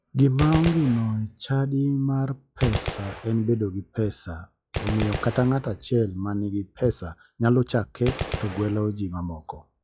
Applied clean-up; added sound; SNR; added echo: classical method log-MMSE.